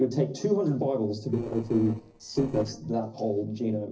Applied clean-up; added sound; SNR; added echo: neural separator model SepFormer DNS4.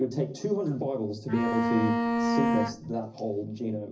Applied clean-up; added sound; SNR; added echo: none; Bowed string instrument; -4 dB; reverberation time 0.4 s.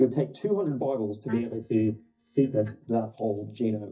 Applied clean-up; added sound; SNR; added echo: neural mask model DeepFilterNet 3.